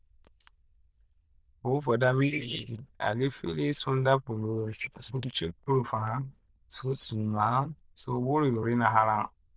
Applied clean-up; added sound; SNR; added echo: neural diffusion model UNIVERSE++.